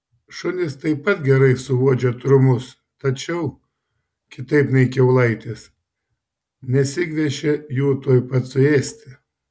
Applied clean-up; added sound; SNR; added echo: none; none; none; none.